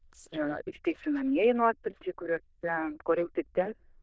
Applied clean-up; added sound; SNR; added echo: neural diffusion model UNIVERSE++.